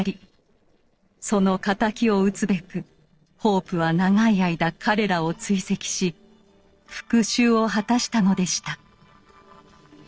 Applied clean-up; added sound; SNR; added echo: neural separator model SepFormer DNS4.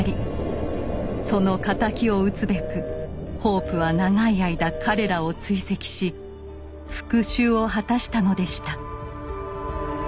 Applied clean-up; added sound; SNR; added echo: none; Telephone; 11 dB; none.